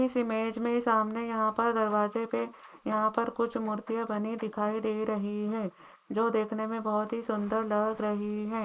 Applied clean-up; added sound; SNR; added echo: neural mask model Resemble Enhance denoiser.